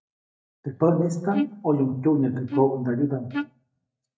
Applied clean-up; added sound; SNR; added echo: neural mask model DeepFilterNet 3.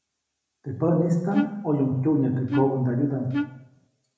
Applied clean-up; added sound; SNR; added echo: none; Wind instrument, woodwind instrument; 6 dB; reverberation time 0.9 s.